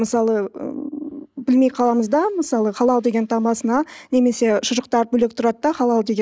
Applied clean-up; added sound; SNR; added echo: neural mask model Resemble Enhance denoiser.